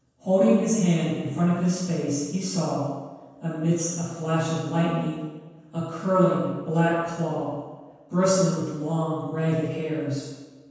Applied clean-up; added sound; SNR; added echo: none; none; none; reverberation time 1.2 s.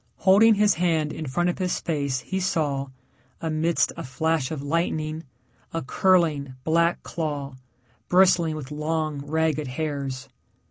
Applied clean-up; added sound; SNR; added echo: none; none; none; none.